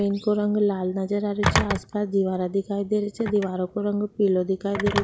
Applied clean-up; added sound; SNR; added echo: none; Telephone; 7 dB; none.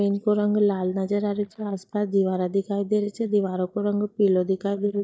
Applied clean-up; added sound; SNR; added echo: neural mask model DeepFilterNet 3.